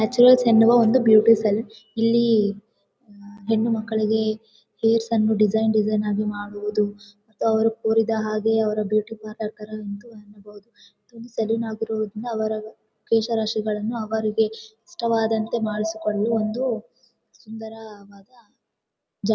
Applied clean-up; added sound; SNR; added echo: none; none; none; none.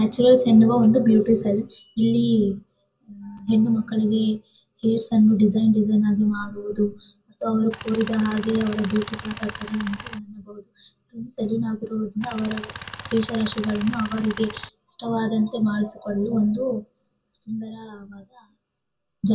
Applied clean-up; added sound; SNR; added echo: none; Tools; 12 dB; reverberation time 0.1 s.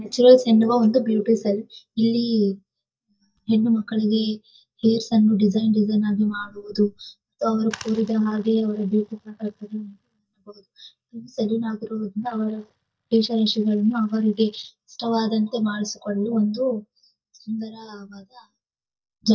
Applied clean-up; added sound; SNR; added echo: neural mask model DeepFilterNet 3.